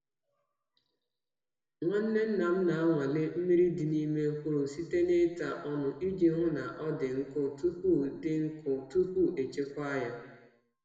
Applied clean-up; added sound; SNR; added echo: none; none; none; reverberation time 1.2 s.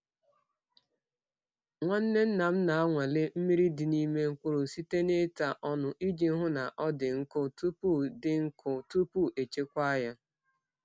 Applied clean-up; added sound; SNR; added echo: none; none; none; none.